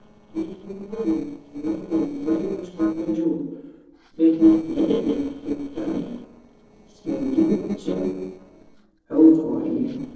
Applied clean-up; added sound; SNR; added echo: neural separator model SepFormer DNS4.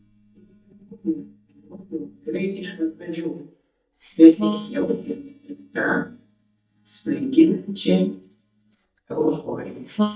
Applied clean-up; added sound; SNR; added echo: neural mask model DeepFilterNet 3.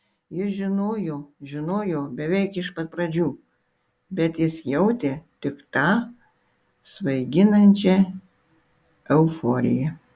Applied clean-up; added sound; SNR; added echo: none; none; none; none.